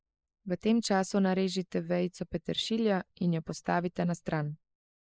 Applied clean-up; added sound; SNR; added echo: neural mask model Resemble Enhance denoiser.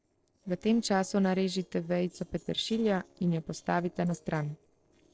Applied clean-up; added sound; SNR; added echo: neural separator model SepFormer DNS4.